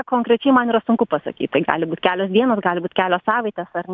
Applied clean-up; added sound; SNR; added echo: none; none; none; none.